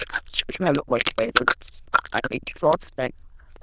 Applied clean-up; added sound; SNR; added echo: neural diffusion model UNIVERSE++.